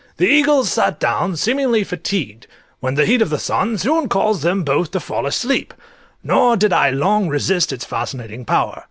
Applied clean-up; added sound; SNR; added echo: none; none; none; none.